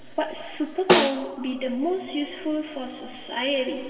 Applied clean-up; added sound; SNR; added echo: none; Snare drum; -3 dB; reverberation time 2.5 s.